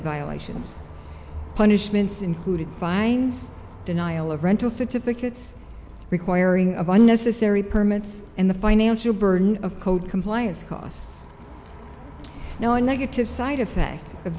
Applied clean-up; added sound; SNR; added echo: none; Bus; 17 dB; none.